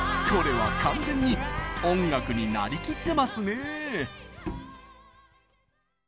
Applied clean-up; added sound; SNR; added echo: none; Bowed string instrument; 13 dB; none.